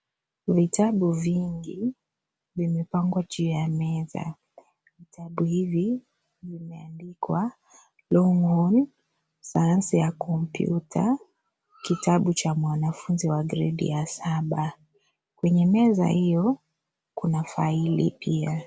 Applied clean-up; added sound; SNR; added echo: none; none; none; none.